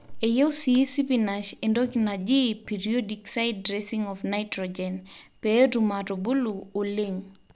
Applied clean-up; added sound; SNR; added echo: none; none; none; none.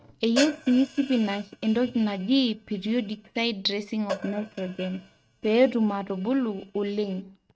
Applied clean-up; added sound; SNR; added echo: neural mask model RNNoise.